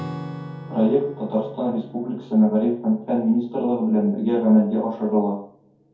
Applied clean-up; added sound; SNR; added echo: none; Acoustic guitar / Strum; 17 dB; reverberation time 0.6 s.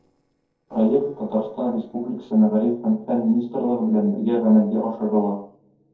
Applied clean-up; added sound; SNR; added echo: neural separator model SepFormer DNS4.